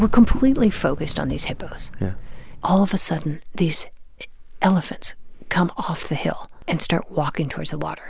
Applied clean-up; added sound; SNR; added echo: none; none; none; none.